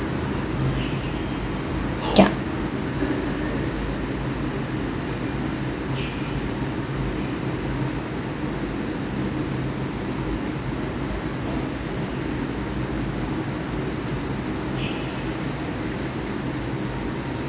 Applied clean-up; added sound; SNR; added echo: none; none; none; none.